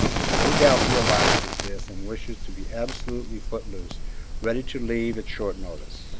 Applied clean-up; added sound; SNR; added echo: none; Fire; -3 dB; none.